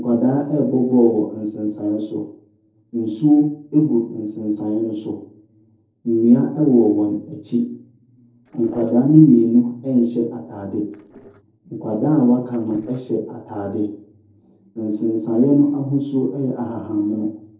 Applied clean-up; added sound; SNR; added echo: neural separator model SepFormer DNS4.